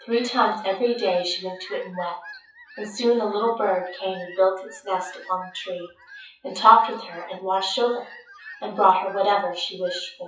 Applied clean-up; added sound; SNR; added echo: classical method WPE with log-MMSE.